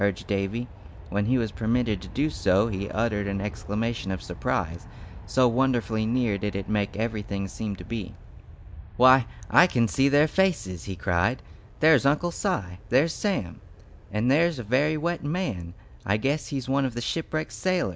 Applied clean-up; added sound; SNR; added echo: none; Aircraft; 16 dB; none.